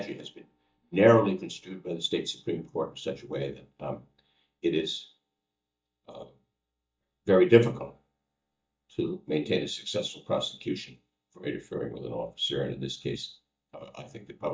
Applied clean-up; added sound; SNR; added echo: neural mask model DeepFilterNet 3.